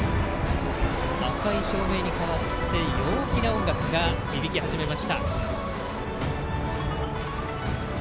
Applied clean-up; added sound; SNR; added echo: none; Engine / Aircraft; 0 dB; none.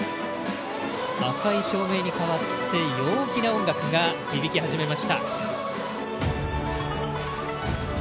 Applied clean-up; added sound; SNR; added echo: none; none; none; none.